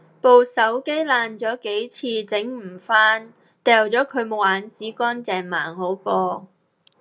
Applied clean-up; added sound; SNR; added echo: none; none; none; none.